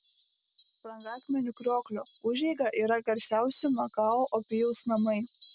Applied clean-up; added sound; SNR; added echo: none; Fowl; 17 dB; none.